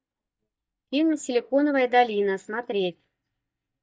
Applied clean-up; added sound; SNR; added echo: neural mask model DeepFilterNet 3.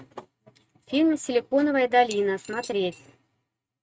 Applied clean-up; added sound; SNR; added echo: neural mask model RNNoise.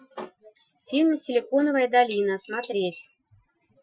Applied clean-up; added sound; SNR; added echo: classical method Wiener filter.